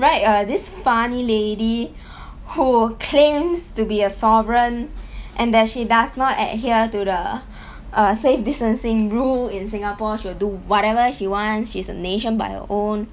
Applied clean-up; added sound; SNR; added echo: none; none; none; none.